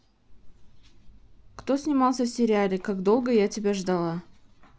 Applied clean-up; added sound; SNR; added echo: none; none; none; none.